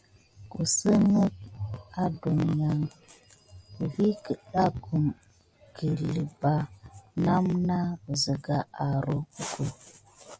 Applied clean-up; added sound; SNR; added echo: none; none; none; none.